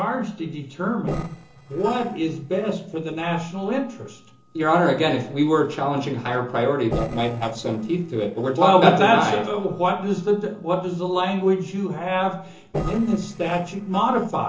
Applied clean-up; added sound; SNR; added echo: neural separator model SepFormer DNS4.